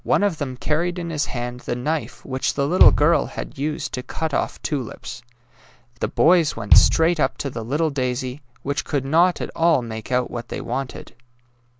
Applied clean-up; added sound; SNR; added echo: none; Bass drum; -1 dB; none.